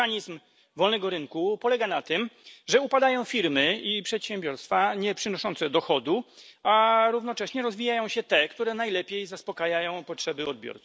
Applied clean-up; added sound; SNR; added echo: none; none; none; none.